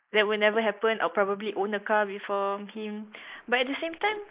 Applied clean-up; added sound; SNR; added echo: neural mask model Resemble Enhance denoiser.